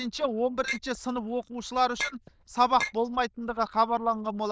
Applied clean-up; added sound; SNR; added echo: neural diffusion model UNIVERSE++.